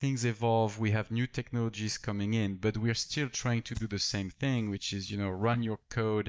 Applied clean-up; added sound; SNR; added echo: neural mask model DeepFilterNet 3.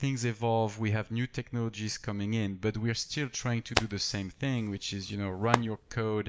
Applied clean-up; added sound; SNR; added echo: none; Hands; 5 dB; none.